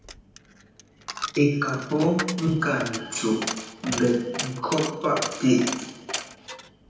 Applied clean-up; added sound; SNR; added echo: none; Coin (dropping); 9 dB; reverberation time 0.9 s.